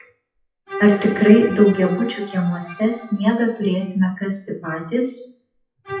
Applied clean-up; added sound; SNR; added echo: classical method WPE with log-MMSE.